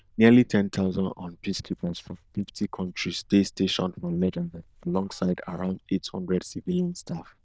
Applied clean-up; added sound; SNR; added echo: neural diffusion model UNIVERSE++.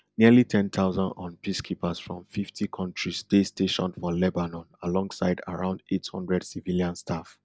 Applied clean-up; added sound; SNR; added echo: none; none; none; none.